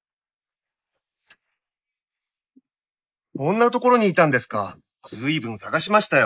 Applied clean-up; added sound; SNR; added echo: neural mask model Resemble Enhance denoiser.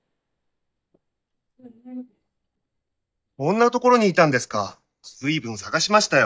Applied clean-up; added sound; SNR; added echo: neural mask model DeepFilterNet 3.